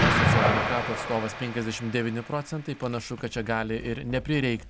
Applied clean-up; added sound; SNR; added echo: none; Explosion; -1 dB; none.